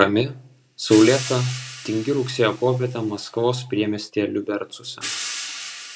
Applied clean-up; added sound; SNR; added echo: none; Hi-hat; 13 dB; none.